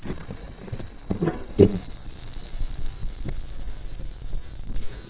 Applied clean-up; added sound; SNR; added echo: neural mask model DeepFilterNet 3.